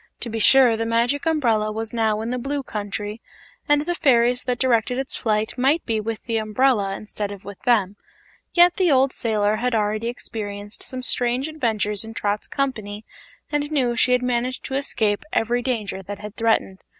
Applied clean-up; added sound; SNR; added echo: none; none; none; none.